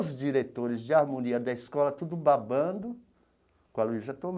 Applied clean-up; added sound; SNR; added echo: none; none; none; none.